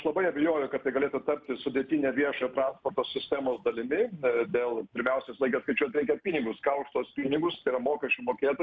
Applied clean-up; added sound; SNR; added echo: none; none; none; none.